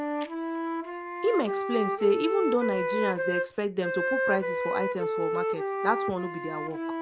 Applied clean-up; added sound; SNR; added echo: none; Wind instrument, woodwind instrument; 0 dB; none.